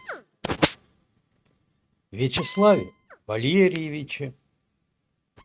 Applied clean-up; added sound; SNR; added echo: neural mask model RNNoise.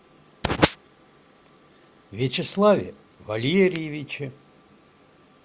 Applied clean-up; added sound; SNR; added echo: none; none; none; none.